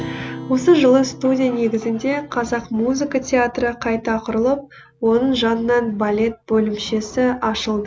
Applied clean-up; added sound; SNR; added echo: none; Acoustic guitar; 19 dB; none.